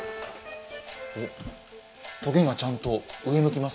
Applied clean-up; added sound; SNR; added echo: none; Keyboard (musical) + Clock; 18 dB; none.